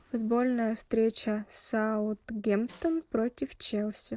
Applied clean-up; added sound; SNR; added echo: neural separator model SepFormer DNS4.